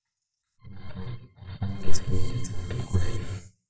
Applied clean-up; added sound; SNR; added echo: neural mask model DeepFilterNet 3.